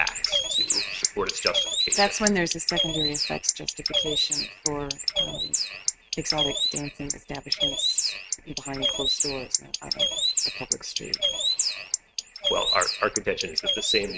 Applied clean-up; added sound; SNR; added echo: neural mask model RNNoise.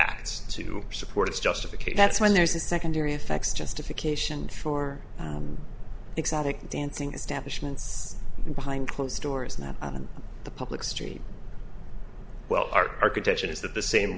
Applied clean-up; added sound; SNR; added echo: none; none; none; none.